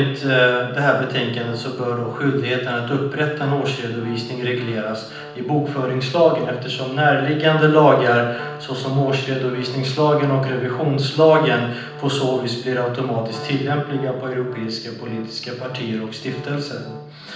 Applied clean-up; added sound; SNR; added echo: none; Wind instrument, woodwind instrument; 19 dB; reverberation time 0.9 s.